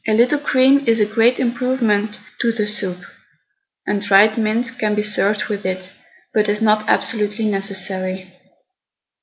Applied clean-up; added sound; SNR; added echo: none; none; none; none.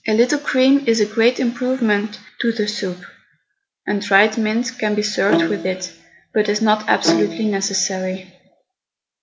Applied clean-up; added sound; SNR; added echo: none; Bowed string instrument; 5 dB; none.